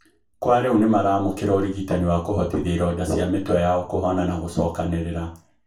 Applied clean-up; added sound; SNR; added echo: none; none; none; reverberation time 0.3 s.